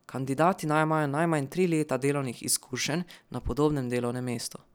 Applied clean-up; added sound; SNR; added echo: none; none; none; none.